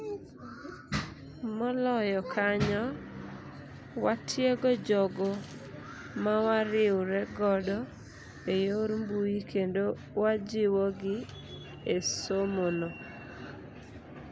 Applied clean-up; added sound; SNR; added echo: none; none; none; none.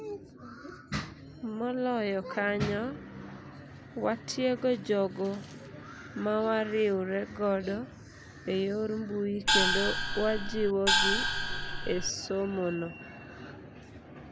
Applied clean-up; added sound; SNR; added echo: none; Gong; -4 dB; none.